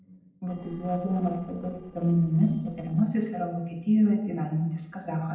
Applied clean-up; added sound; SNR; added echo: neural separator model SepFormer DNS4.